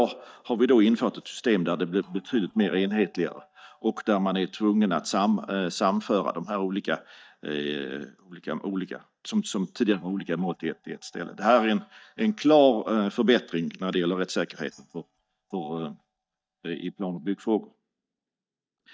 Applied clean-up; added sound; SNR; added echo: neural mask model DeepFilterNet 3.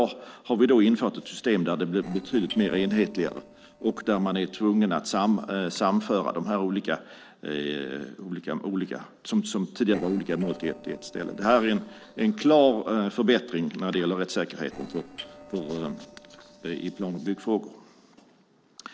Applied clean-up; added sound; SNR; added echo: neural separator model SepFormer DNS4.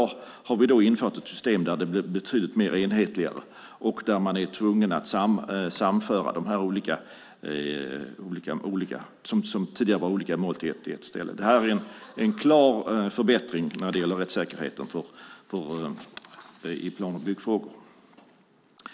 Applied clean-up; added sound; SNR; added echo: none; none; none; none.